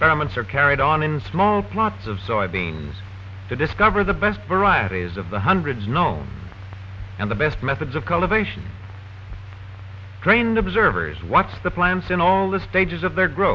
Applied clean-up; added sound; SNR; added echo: none; none; none; none.